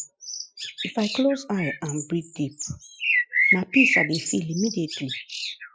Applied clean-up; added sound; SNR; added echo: classical method Wiener filter.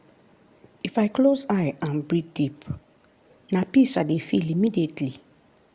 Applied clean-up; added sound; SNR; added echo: none; none; none; none.